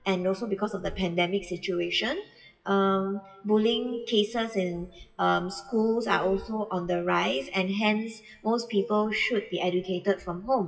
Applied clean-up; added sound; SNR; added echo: classical method WPE with log-MMSE.